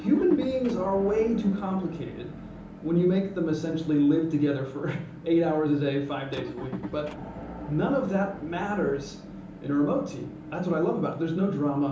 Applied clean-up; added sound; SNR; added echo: none; Motor vehicle (road) / Engine; 14 dB; reverberation time 1.2 s.